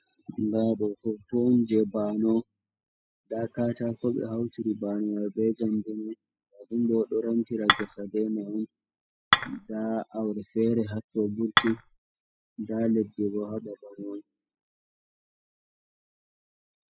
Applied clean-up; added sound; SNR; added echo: classical method spectral subtraction.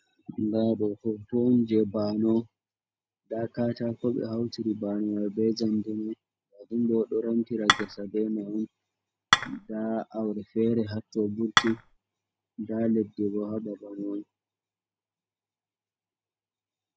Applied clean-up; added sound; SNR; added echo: none; Dishes, pots, and pans / Chink, clink; -4 dB; none.